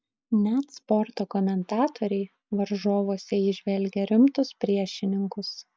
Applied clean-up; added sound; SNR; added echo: none; none; none; none.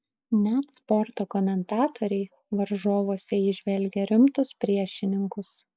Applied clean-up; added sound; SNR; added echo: neural mask model Resemble Enhance denoiser.